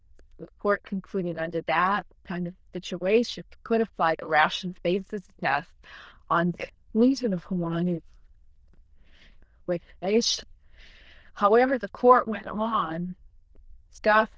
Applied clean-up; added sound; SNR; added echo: neural diffusion model UNIVERSE++.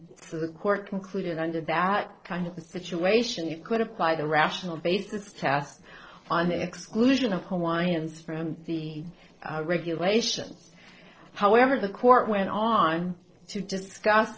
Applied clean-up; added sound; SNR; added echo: neural separator model SepFormer DNS4.